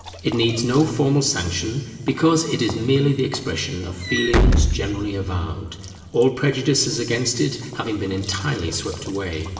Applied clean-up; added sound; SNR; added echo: none; Walk, footsteps / Slam; 6 dB; reverberation time 2.7 s.